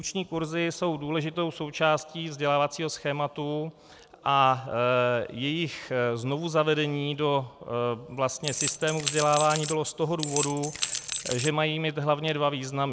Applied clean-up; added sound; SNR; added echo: none; Rattle / Keys jangling; 4 dB; none.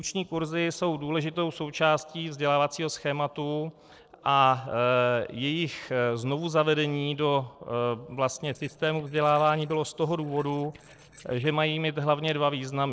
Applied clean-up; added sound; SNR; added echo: neural separator model SepFormer DNS4.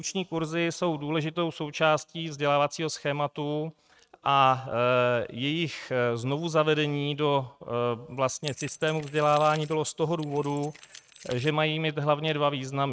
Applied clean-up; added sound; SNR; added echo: neural mask model RNNoise.